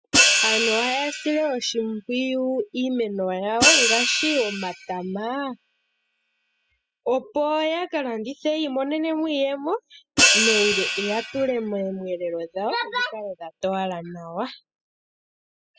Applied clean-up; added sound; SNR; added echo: classical method spectral subtraction.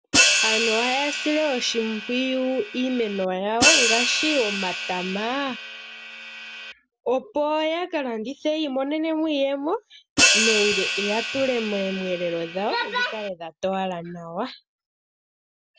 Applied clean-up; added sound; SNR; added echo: none; Hi-hat; -2 dB; none.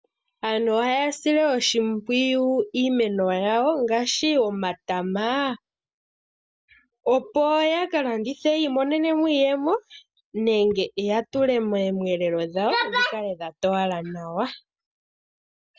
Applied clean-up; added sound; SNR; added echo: none; none; none; none.